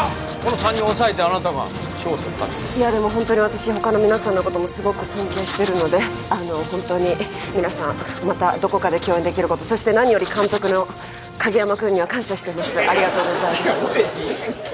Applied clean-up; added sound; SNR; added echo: none; Writing; 18 dB; none.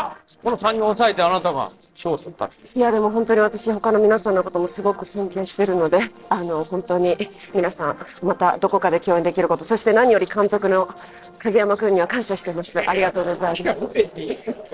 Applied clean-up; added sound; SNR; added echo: neural separator model SepFormer DNS4.